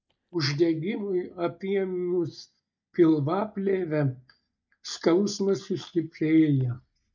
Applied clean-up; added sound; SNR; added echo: neural mask model DeepFilterNet 3.